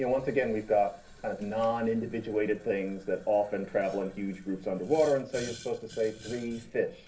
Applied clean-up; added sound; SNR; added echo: none; Boiling; 20 dB; reverberation time 0.3 s.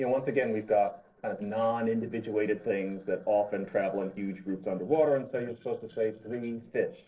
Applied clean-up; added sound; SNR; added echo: neural separator model SepFormer DNS4.